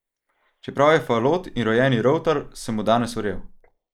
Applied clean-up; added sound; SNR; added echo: neural mask model Resemble Enhance denoiser.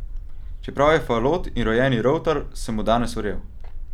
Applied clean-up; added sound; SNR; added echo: none; Bark; 7 dB; none.